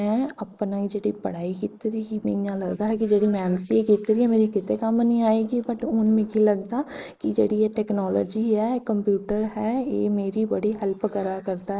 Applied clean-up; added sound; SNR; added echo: neural mask model Resemble Enhance denoiser.